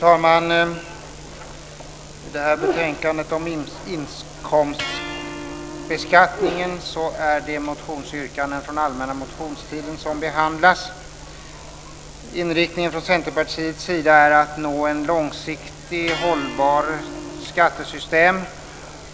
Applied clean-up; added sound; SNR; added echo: none; Electric guitar; 12 dB; none.